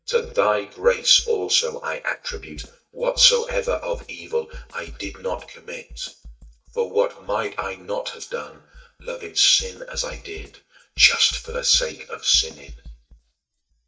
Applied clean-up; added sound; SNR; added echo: neural mask model DeepFilterNet 3.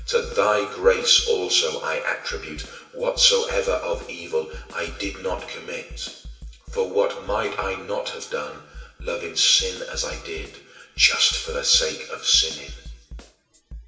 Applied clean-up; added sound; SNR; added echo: none; Snare drum; 16 dB; reverberation time 1.0 s.